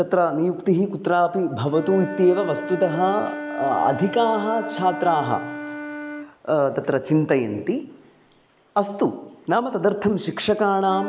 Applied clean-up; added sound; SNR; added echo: none; Wind instrument, woodwind instrument; 12 dB; none.